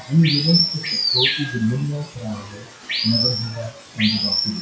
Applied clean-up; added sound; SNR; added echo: classical method WPE with log-MMSE.